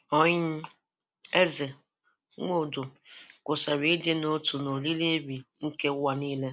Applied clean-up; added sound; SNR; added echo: none; none; none; none.